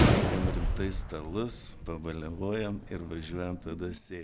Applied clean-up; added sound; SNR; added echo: none; Gunshot, gunfire; -3 dB; none.